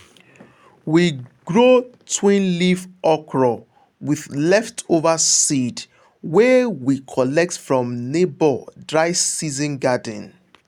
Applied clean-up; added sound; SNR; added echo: none; none; none; none.